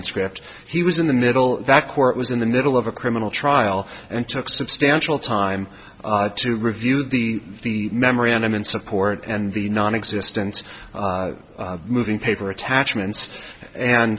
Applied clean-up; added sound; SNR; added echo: none; none; none; none.